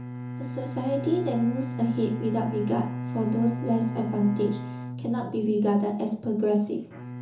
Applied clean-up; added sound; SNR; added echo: none; Bowed string instrument; 7 dB; reverberation time 0.8 s.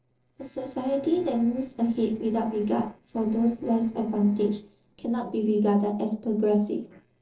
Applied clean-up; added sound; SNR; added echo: neural separator model SepFormer DNS4.